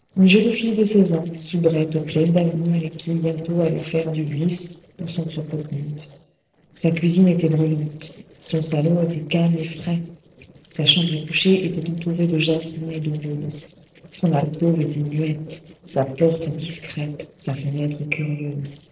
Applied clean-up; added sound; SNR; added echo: neural separator model SepFormer DNS4.